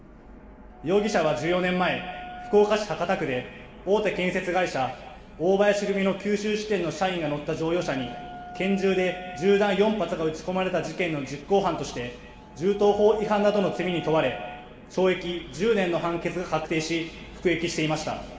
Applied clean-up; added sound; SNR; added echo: none; Wind instrument, woodwind instrument; 17 dB; reverberation time 2.1 s.